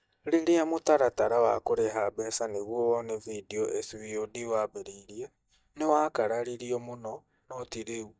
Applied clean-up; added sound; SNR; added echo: neural mask model DeepFilterNet 3.